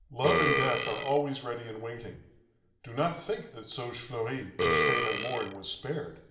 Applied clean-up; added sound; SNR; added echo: none; Burping, eructation; -3 dB; reverberation time 1.2 s.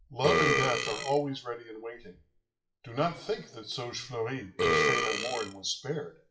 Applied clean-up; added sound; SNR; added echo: classical method WPE with log-MMSE.